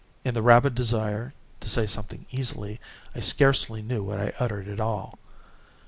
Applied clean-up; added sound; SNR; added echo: none; none; none; none.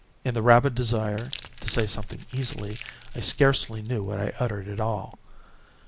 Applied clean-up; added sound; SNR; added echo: none; Crumpling, crinkling; 18 dB; none.